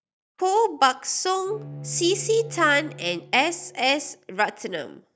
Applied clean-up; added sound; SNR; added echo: neural mask model DeepFilterNet 3.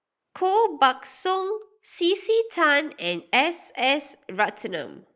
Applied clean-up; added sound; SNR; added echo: neural mask model Resemble Enhance denoiser.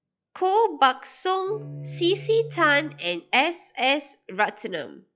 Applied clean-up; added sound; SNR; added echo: classical method log-MMSE.